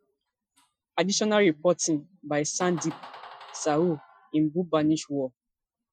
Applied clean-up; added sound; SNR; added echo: classical method Wiener filter.